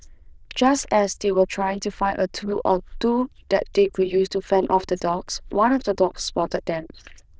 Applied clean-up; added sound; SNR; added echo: neural diffusion model UNIVERSE++.